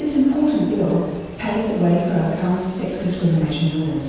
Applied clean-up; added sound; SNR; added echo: none; Chirp, tweet; 11 dB; reverberation time 1.2 s.